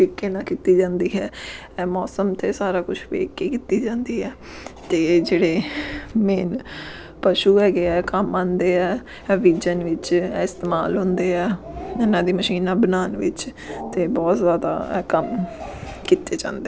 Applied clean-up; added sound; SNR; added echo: none; none; none; none.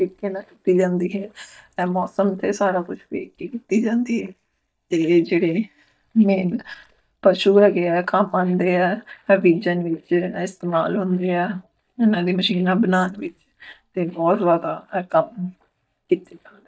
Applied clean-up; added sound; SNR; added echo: neural mask model DeepFilterNet 3.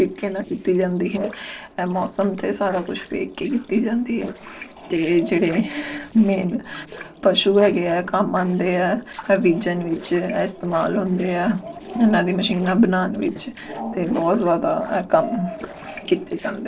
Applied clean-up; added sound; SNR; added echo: neural separator model SepFormer DNS4.